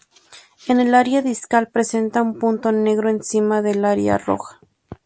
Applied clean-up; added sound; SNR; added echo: none; none; none; none.